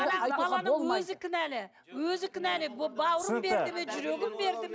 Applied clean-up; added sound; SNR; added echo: none; none; none; none.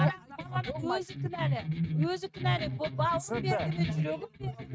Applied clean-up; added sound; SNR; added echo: neural mask model RNNoise.